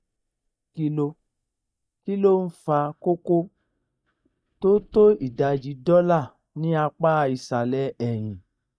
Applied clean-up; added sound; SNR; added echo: neural mask model DeepFilterNet 3.